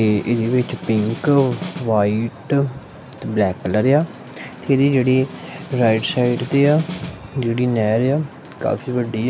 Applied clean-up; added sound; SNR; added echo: none; Snare drum; 17 dB; none.